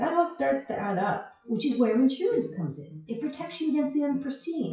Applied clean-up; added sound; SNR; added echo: classical method WPE with log-MMSE.